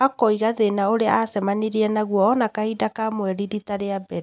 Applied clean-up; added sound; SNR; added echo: none; none; none; none.